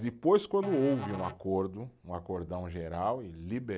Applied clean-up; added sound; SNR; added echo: none; Musical instrument; 15 dB; none.